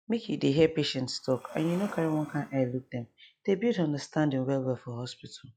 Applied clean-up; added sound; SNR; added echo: classical method log-MMSE.